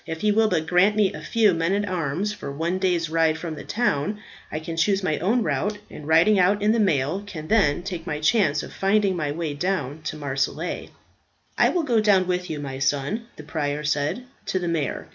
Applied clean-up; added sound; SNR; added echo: none; none; none; none.